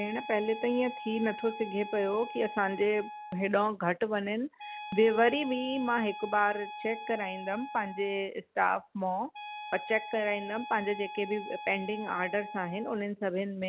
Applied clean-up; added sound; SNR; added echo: none; Wind instrument, woodwind instrument; 12 dB; none.